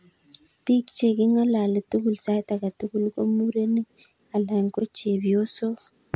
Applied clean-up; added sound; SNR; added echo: none; none; none; none.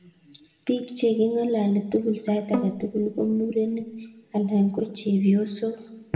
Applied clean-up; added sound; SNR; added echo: none; Bowed string instrument; 9 dB; reverberation time 0.8 s.